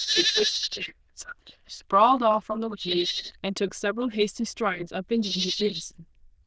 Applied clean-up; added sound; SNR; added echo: neural diffusion model UNIVERSE++.